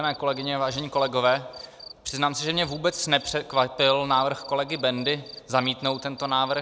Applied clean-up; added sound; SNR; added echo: none; Cricket; 19 dB; none.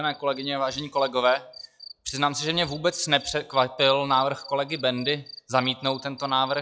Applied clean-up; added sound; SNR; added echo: classical method log-MMSE.